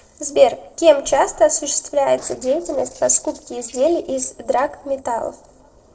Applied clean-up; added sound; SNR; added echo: neural separator model SepFormer DNS4.